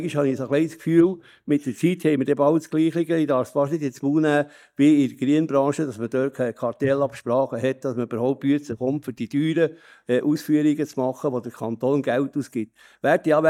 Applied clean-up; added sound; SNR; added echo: neural mask model DeepFilterNet 3.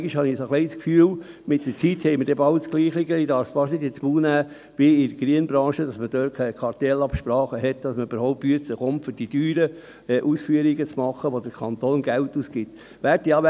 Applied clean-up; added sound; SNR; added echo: none; none; none; none.